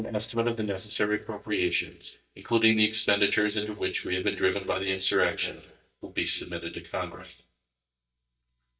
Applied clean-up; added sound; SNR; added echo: neural mask model DeepFilterNet 3.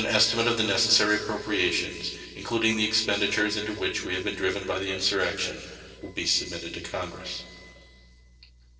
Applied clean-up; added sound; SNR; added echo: neural separator model SepFormer DNS4.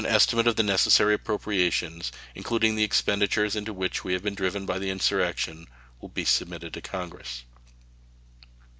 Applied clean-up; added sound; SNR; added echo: none; none; none; none.